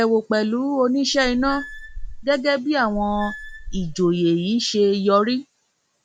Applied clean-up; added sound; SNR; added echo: none; Squeak / Screech; 12 dB; none.